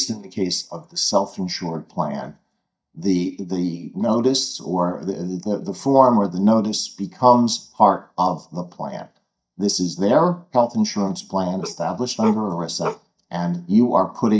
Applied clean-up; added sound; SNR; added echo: neural mask model DeepFilterNet 3.